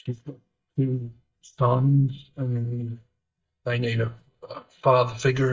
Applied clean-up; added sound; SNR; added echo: neural mask model DeepFilterNet 3.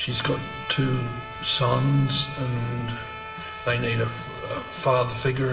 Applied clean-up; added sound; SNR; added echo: none; Trumpet; 13 dB; reverberation time 0.7 s.